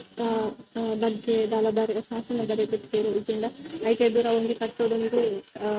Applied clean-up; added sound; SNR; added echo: neural mask model RNNoise.